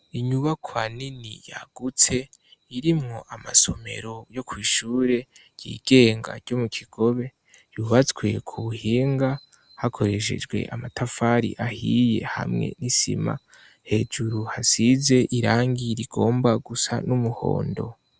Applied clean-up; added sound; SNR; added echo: none; none; none; none.